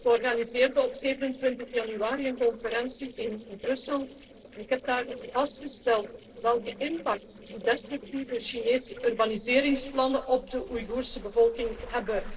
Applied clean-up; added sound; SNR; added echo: neural separator model SepFormer DNS4.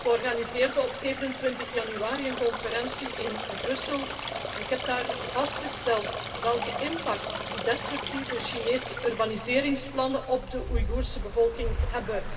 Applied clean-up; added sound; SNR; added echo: none; Stream; 4 dB; reverberation time 1.9 s.